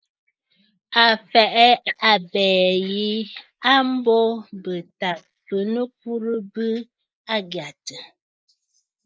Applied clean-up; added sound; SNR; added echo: neural mask model Resemble Enhance denoiser.